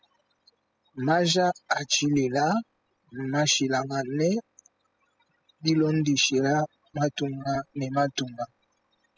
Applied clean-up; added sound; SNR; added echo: classical method spectral subtraction.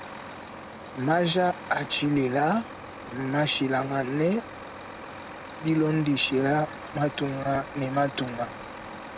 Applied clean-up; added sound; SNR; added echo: none; Truck; 13 dB; none.